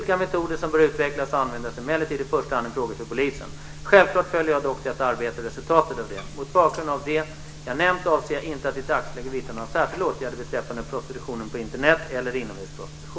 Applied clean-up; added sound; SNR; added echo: none; Bathtub (filling or washing); 18 dB; reverberation time 0.7 s.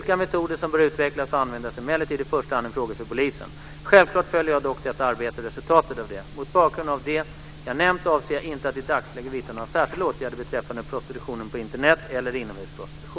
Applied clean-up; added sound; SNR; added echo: none; none; none; none.